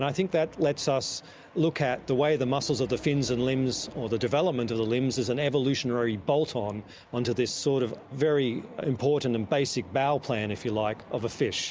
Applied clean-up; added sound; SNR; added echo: none; none; none; none.